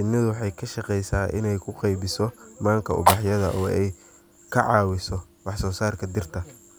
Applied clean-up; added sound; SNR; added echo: none; Fire; 9 dB; none.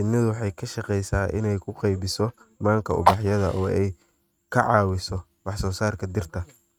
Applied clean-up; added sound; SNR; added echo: neural mask model RNNoise.